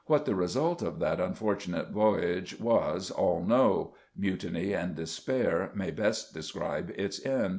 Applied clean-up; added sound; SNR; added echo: none; none; none; none.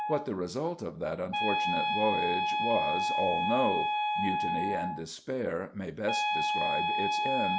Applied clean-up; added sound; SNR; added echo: none; Wind instrument, woodwind instrument; -3 dB; none.